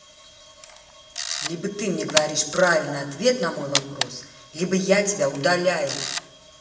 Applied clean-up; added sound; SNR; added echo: none; Camera; 8 dB; reverberation time 1.1 s.